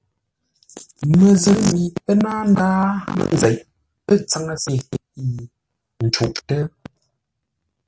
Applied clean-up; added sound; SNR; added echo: none; none; none; none.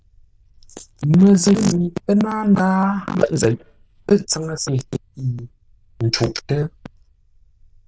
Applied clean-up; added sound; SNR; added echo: neural diffusion model UNIVERSE++.